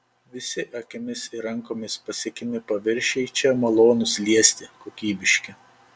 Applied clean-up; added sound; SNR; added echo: none; none; none; none.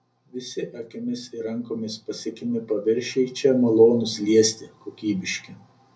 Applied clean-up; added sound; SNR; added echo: none; none; none; reverberation time 0.4 s.